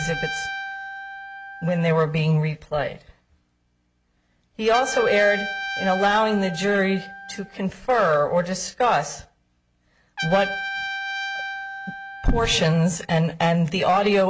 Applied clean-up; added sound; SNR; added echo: none; Trumpet; 11 dB; none.